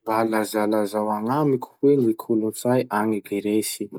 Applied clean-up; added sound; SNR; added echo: none; none; none; none.